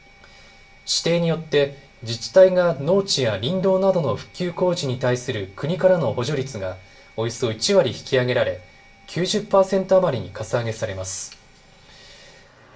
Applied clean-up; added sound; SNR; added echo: none; none; none; reverberation time 0.2 s.